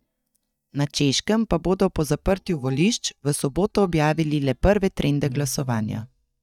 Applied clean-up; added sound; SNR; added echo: neural mask model DeepFilterNet 3.